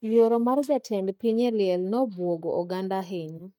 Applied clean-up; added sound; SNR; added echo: neural mask model DeepFilterNet 3.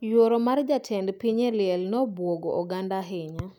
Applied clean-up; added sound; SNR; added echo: none; none; none; none.